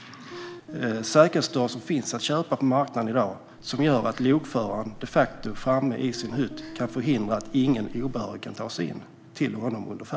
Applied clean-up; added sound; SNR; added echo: none; Guitar + Breathing; 17 dB; none.